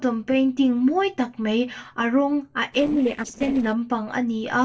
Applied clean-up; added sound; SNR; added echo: neural separator model SepFormer DNS4.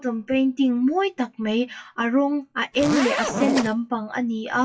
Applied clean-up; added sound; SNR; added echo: classical method WPE with log-MMSE.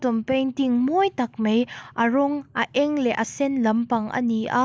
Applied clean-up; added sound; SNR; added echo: none; none; none; none.